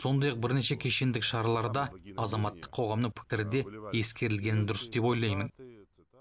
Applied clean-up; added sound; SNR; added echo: none; none; none; none.